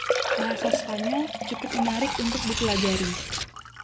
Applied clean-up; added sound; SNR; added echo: none; Tearing + Liquid; -1 dB; none.